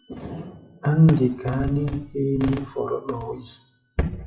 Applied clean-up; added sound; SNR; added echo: classical method WPE with log-MMSE.